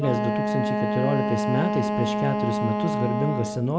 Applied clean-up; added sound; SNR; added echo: none; Wind instrument, woodwind instrument; -1 dB; none.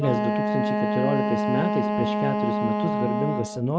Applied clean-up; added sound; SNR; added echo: neural mask model RNNoise.